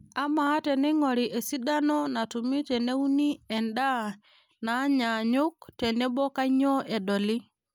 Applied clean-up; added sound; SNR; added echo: none; none; none; none.